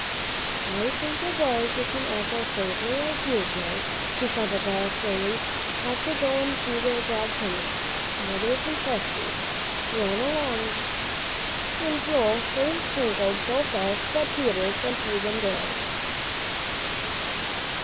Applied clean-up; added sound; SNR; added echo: none; Water; -4 dB; none.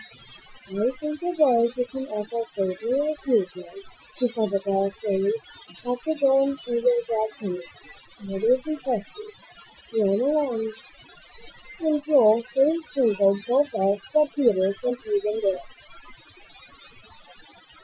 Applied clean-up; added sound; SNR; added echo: classical method Wiener filter.